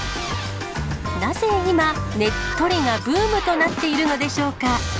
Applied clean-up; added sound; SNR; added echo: none; none; none; none.